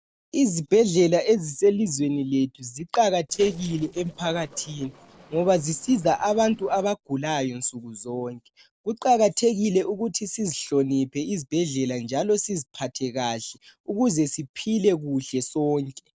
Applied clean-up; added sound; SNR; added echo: neural separator model SepFormer DNS4.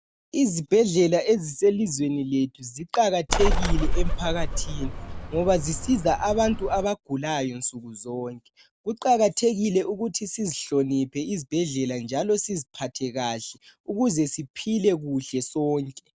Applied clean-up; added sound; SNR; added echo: none; Bird; 0 dB; none.